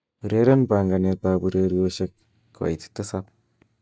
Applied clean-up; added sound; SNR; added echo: neural mask model DeepFilterNet 3.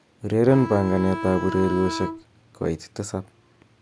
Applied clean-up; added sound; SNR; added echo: none; Bowed string instrument; 7 dB; none.